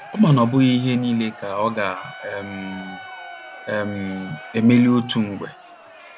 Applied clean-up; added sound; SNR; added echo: none; Trumpet + Crowd; 18 dB; none.